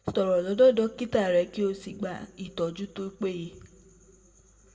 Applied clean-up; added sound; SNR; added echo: none; none; none; reverberation time 1.2 s.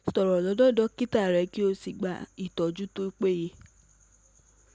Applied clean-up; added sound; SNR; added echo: none; none; none; none.